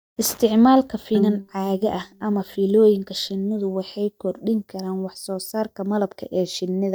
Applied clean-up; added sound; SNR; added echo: neural mask model DeepFilterNet 3.